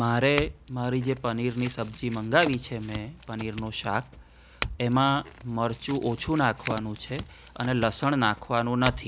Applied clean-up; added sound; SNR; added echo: none; Chink, clink / Domestic sounds, home sounds; 13 dB; none.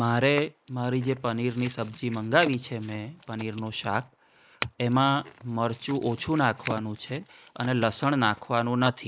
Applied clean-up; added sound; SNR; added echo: neural mask model Resemble Enhance denoiser.